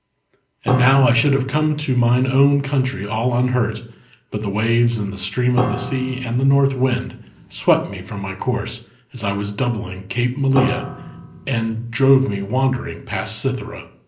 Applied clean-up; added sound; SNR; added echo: none; Piano; 10 dB; reverberation time 0.5 s.